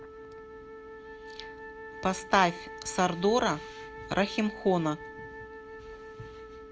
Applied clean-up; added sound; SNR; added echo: none; Wind instrument, woodwind instrument; 13 dB; none.